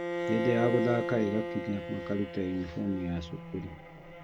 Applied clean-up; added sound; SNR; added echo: none; Bowed string instrument; 4 dB; none.